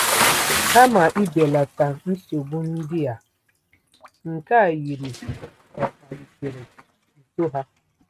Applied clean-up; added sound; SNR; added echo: neural mask model RNNoise.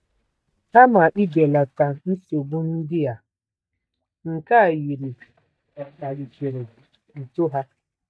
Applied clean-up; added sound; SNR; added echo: neural mask model DeepFilterNet 3.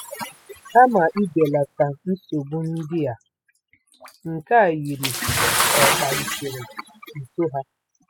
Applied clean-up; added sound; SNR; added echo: classical method spectral subtraction.